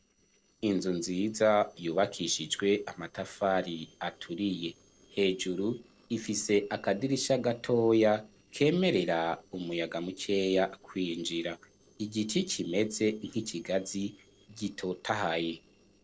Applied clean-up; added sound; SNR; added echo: neural separator model SepFormer DNS4.